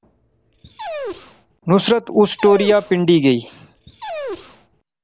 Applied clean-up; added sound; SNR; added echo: none; Dog; 14 dB; none.